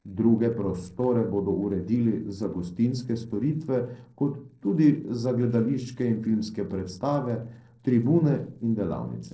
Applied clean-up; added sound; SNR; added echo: neural separator model SepFormer DNS4.